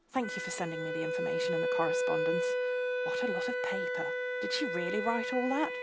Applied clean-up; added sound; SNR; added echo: none; Wind instrument, woodwind instrument; -3 dB; none.